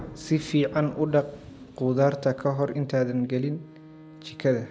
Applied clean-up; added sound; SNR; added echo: none; Thunder + Bowed string instrument; 20 dB; none.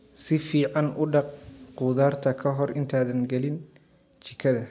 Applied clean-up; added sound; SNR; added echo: none; none; none; none.